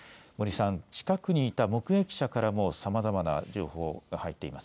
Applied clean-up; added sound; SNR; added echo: none; none; none; none.